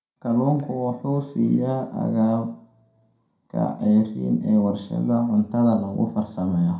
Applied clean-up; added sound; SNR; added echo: none; none; none; reverberation time 0.4 s.